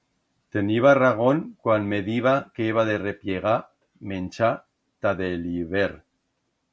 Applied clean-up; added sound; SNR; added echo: none; none; none; none.